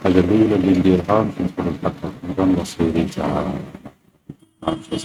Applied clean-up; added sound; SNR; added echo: neural mask model RNNoise.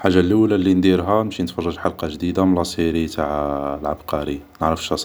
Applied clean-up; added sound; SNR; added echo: none; none; none; none.